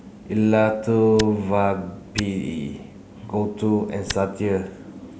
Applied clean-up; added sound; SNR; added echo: none; Tick; 12 dB; none.